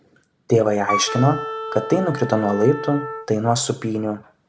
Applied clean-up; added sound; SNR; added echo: none; Wind instrument, woodwind instrument; 7 dB; none.